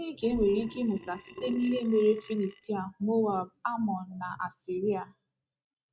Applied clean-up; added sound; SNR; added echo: neural mask model RNNoise.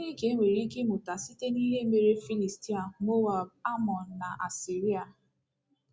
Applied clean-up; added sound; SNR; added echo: none; none; none; none.